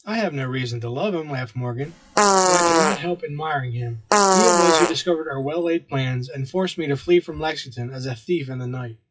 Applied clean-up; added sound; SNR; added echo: classical method WPE with log-MMSE.